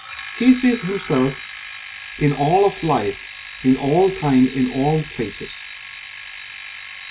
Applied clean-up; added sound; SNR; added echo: none; Alarm; 10 dB; none.